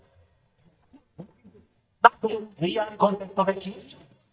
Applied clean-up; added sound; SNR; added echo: neural mask model DeepFilterNet 3.